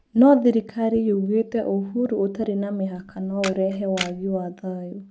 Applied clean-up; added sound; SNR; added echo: none; Camera; 13 dB; none.